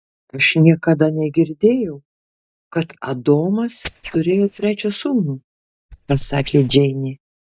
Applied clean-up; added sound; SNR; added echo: neural mask model DeepFilterNet 3.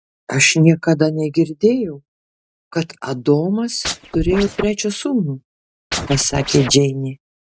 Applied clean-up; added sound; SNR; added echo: neural mask model RNNoise.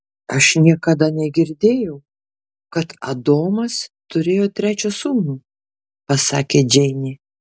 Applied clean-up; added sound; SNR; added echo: none; none; none; none.